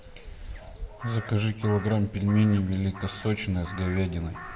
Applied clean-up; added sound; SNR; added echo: none; Crow; 14 dB; reverberation time 0.8 s.